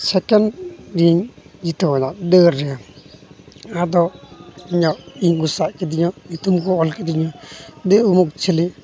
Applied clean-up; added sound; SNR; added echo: none; none; none; none.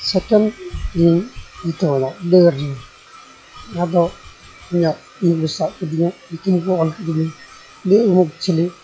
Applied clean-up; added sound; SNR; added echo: classical method log-MMSE.